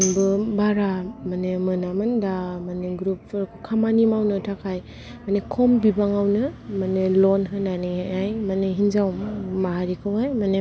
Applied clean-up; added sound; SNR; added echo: none; Tambourine; 11 dB; none.